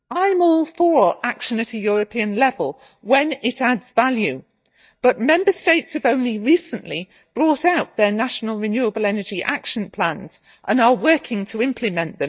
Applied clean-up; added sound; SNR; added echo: neural mask model DeepFilterNet 3.